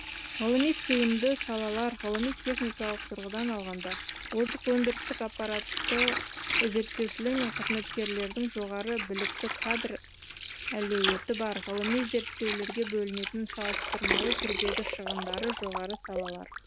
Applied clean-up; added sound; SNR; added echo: none; Water; 3 dB; none.